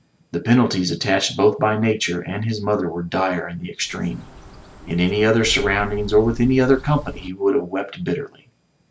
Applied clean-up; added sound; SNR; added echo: none; Bird; 13 dB; none.